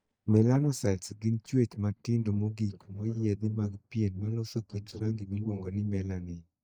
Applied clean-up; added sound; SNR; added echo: neural mask model DeepFilterNet 3.